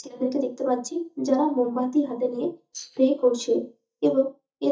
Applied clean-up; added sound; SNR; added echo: neural mask model DeepFilterNet 3.